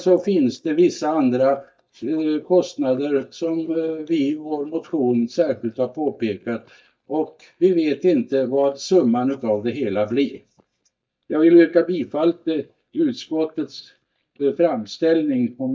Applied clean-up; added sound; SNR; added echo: neural mask model DeepFilterNet 3.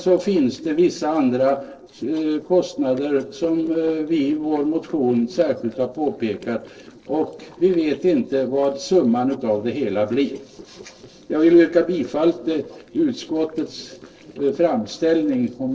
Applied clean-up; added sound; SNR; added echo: neural separator model SepFormer DNS4.